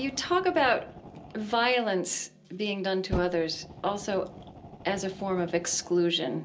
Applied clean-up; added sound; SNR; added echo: none; Fire; 15 dB; reverberation time 0.2 s.